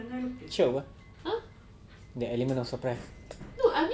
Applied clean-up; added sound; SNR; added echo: none; Subway, metro, underground; 12 dB; none.